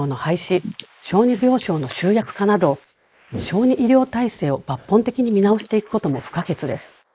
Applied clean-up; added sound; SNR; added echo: neural mask model Resemble Enhance denoiser.